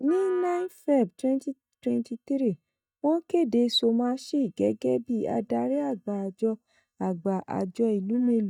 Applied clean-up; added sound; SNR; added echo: neural mask model DeepFilterNet 3.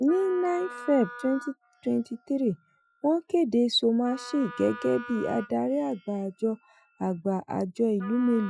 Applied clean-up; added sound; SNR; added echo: classical method Wiener filter.